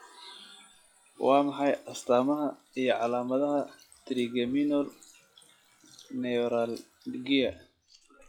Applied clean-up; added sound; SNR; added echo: classical method log-MMSE.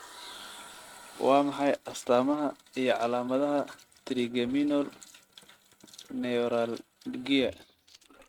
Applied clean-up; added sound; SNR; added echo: neural mask model RNNoise.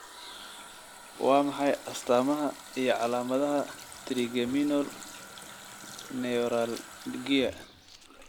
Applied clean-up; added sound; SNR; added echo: none; Water tap, faucet; 16 dB; none.